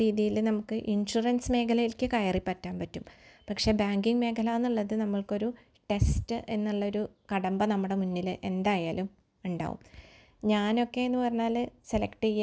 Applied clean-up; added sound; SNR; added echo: none; none; none; none.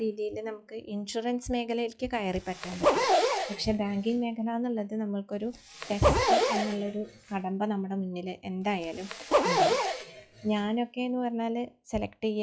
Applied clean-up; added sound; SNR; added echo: classical method log-MMSE.